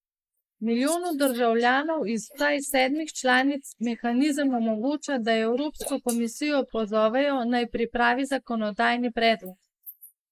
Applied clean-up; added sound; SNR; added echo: neural mask model Resemble Enhance denoiser.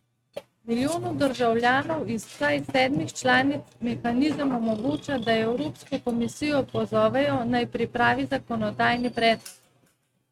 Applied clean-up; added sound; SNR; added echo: neural mask model RNNoise.